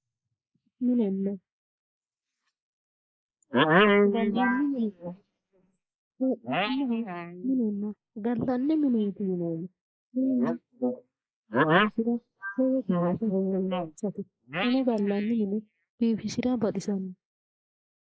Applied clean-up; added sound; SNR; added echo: neural mask model Resemble Enhance denoiser.